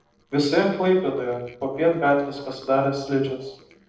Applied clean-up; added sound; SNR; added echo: neural separator model SepFormer DNS4.